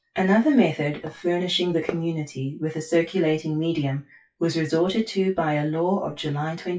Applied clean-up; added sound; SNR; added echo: classical method WPE with log-MMSE.